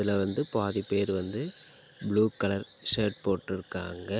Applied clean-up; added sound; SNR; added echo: none; none; none; none.